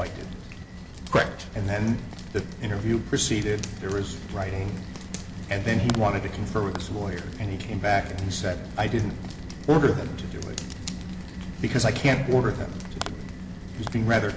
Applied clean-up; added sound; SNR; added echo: none; Rain; 15 dB; none.